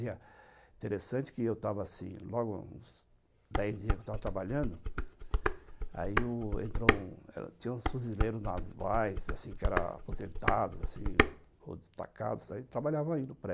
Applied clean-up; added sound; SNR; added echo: none; Dishes, pots, and pans; -4 dB; none.